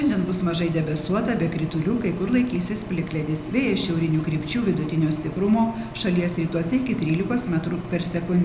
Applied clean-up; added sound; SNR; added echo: none; Engine / Aircraft; 13 dB; reverberation time 0.7 s.